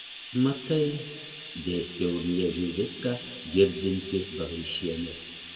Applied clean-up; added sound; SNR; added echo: none; Bathtub (filling or washing); 12 dB; reverberation time 1.5 s.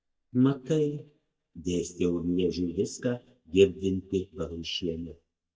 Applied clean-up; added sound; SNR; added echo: neural mask model DeepFilterNet 3.